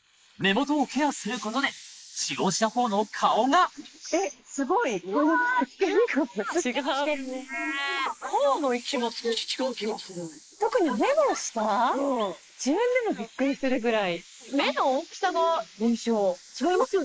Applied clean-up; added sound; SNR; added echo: neural mask model Resemble Enhance denoiser.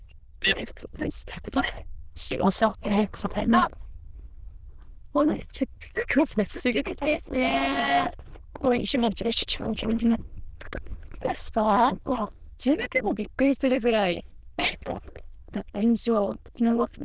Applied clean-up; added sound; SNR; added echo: neural diffusion model UNIVERSE++.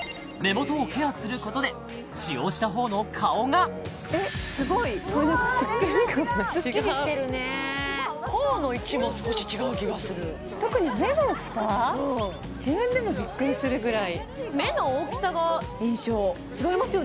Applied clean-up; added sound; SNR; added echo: none; none; none; none.